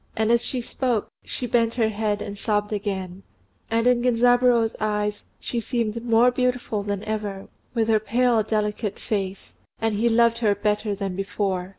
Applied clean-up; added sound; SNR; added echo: none; none; none; none.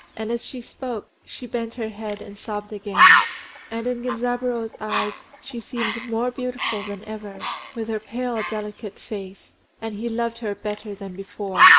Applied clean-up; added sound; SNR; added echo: none; Bird; -3 dB; none.